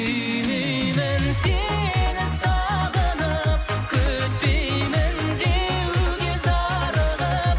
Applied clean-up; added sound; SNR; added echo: none; none; none; none.